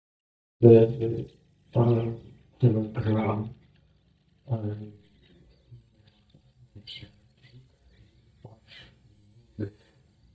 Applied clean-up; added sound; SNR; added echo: neural mask model DeepFilterNet 3.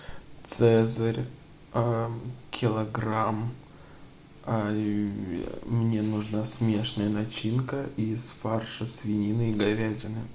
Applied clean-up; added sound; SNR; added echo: none; none; none; none.